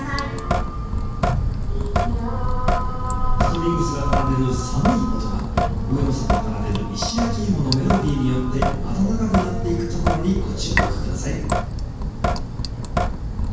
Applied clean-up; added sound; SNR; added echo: none; Drip / Sink (filling or washing); -3 dB; reverberation time 0.6 s.